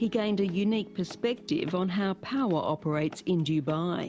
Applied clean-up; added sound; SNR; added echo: none; Piano + Run; 20 dB; none.